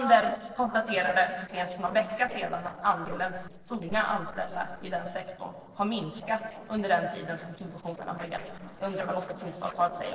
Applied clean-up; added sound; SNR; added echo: neural separator model SepFormer DNS4.